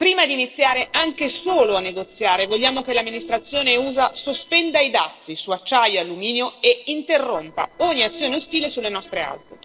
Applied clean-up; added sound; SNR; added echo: neural separator model SepFormer DNS4.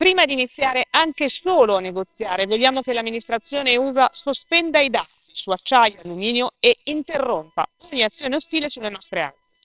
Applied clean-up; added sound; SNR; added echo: neural separator model SepFormer WHAMR!.